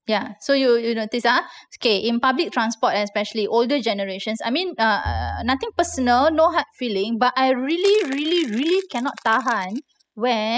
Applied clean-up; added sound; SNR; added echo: classical method spectral subtraction.